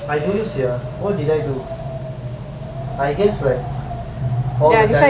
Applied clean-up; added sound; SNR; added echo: none; Wind; 14 dB; none.